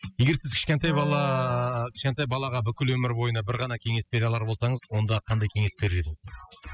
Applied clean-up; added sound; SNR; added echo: classical method spectral subtraction.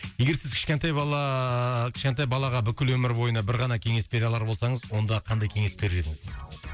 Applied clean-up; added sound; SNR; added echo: none; none; none; none.